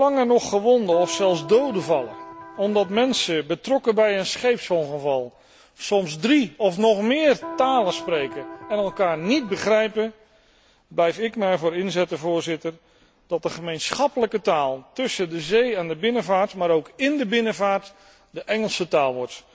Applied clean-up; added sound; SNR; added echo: none; Electric guitar; 14 dB; none.